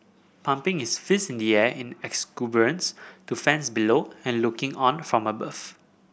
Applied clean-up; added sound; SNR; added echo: none; none; none; none.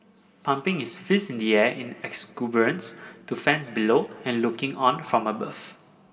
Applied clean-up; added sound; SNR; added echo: none; none; none; reverberation time 1.8 s.